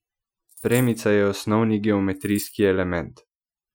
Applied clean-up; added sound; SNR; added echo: classical method Wiener filter.